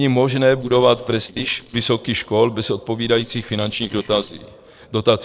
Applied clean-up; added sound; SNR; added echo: neural separator model SepFormer DNS4.